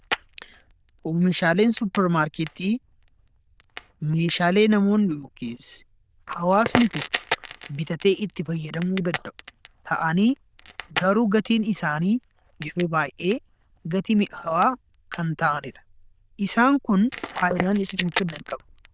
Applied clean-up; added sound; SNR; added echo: neural diffusion model UNIVERSE++.